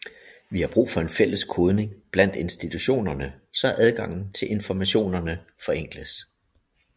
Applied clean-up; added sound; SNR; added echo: none; none; none; none.